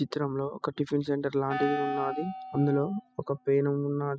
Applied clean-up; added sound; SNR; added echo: classical method spectral subtraction.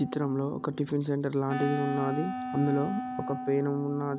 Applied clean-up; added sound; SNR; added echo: none; Wind instrument, woodwind instrument; 7 dB; none.